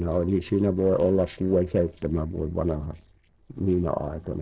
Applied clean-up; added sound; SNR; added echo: neural separator model SepFormer DNS4.